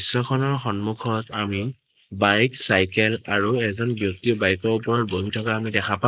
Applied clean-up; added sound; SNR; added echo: neural mask model Resemble Enhance denoiser.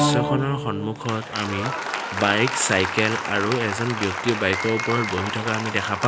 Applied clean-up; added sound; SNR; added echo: none; Applause; 3 dB; none.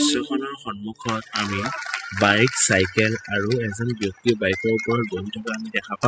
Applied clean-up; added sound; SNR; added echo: classical method spectral subtraction.